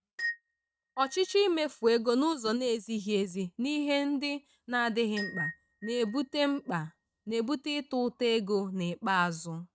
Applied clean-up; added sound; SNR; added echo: neural mask model RNNoise.